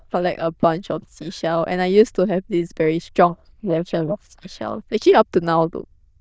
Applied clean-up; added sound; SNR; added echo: neural diffusion model UNIVERSE++.